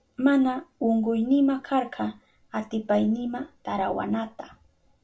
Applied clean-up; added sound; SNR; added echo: none; none; none; reverberation time 0.2 s.